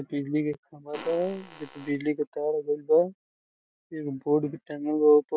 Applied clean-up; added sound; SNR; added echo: none; Fart; 18 dB; none.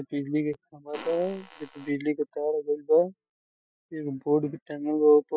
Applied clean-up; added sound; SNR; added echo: classical method spectral subtraction.